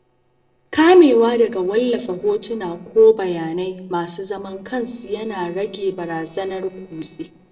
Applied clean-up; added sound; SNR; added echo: neural separator model SepFormer DNS4.